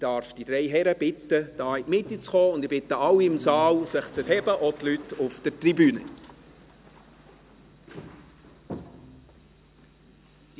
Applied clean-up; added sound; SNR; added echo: none; none; none; none.